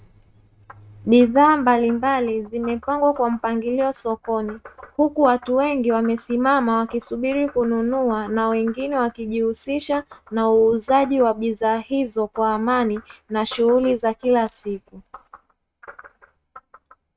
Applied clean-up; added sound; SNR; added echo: neural mask model RNNoise.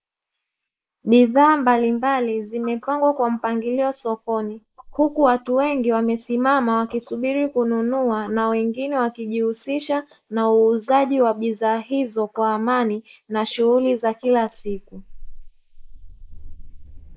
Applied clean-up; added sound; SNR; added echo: neural mask model Resemble Enhance denoiser.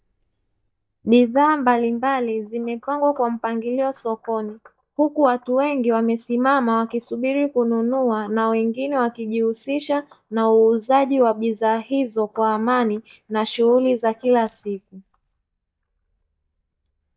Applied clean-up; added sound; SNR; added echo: neural mask model DeepFilterNet 3.